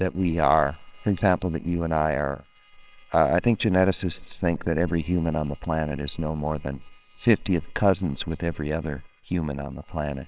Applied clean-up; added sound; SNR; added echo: neural separator model SepFormer WHAMR!.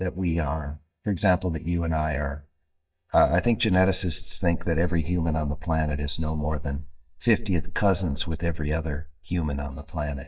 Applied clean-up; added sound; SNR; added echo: neural mask model DeepFilterNet 3.